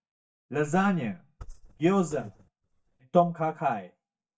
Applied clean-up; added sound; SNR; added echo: neural mask model DeepFilterNet 3.